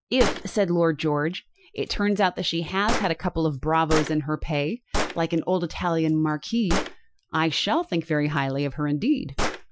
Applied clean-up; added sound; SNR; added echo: classical method Wiener filter.